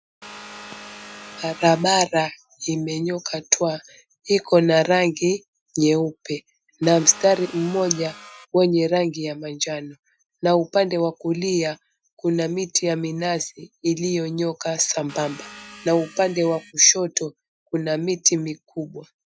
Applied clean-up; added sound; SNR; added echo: classical method Wiener filter.